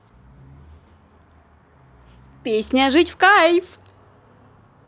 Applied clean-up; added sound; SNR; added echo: none; none; none; none.